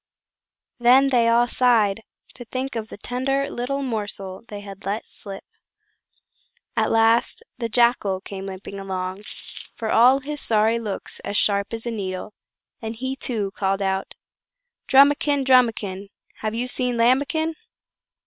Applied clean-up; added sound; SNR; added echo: neural separator model SepFormer WHAM!.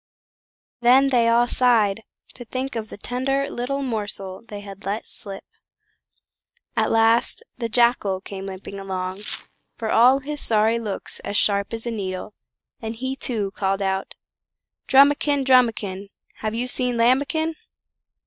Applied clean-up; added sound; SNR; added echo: neural mask model DeepFilterNet 3.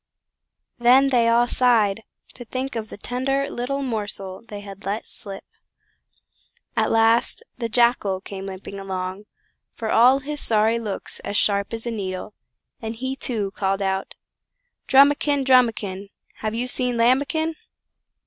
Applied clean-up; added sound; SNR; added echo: none; none; none; none.